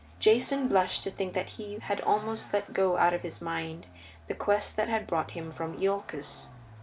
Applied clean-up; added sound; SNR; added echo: none; Vehicle; 19 dB; none.